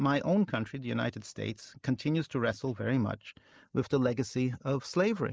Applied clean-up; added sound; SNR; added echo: neural mask model Resemble Enhance denoiser.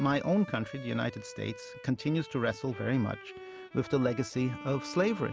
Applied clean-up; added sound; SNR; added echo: none; Bowed string instrument; 15 dB; none.